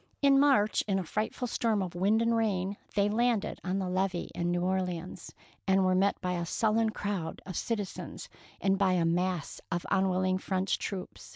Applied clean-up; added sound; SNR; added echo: none; none; none; none.